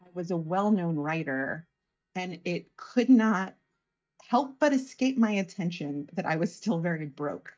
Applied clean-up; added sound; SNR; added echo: neural mask model DeepFilterNet 3.